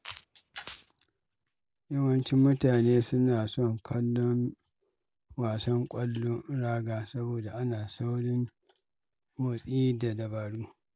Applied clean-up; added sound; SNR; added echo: none; none; none; none.